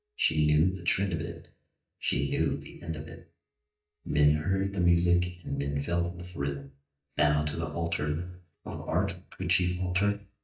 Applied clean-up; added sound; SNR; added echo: neural mask model DeepFilterNet 3.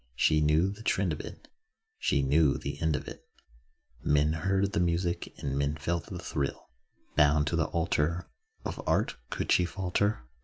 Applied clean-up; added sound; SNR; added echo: none; none; none; none.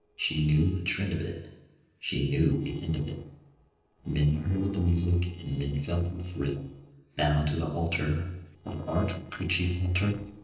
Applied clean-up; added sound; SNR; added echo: neural separator model SepFormer DNS4.